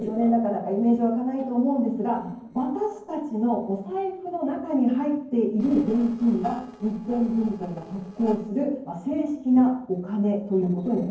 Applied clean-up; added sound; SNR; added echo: neural separator model SepFormer DNS4.